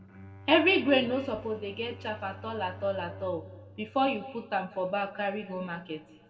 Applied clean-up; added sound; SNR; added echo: none; Bowed string instrument; 18 dB; reverberation time 1.6 s.